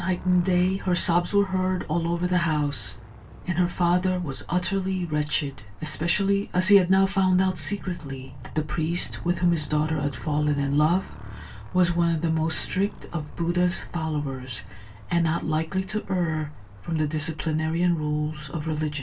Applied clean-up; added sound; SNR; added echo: none; Motorcycle; 17 dB; reverberation time 0.2 s.